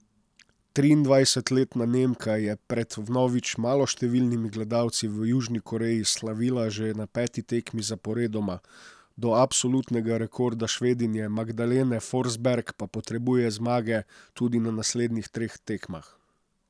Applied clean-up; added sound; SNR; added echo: none; none; none; none.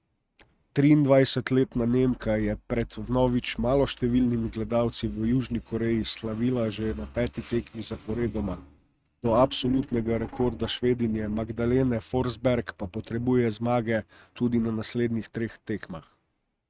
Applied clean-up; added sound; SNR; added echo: neural mask model RNNoise.